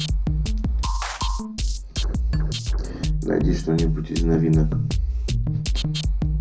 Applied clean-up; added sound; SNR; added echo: none; Drum kit; -5 dB; reverberation time 0.4 s.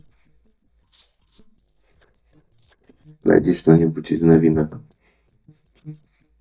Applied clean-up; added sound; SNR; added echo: neural mask model DeepFilterNet 3.